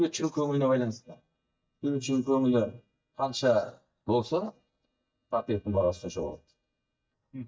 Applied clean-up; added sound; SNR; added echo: neural mask model DeepFilterNet 3.